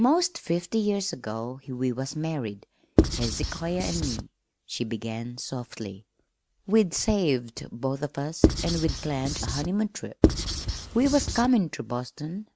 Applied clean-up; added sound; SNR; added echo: none; Writing; -2 dB; none.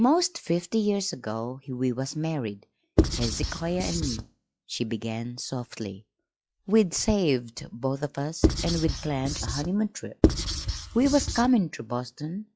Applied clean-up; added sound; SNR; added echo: classical method log-MMSE.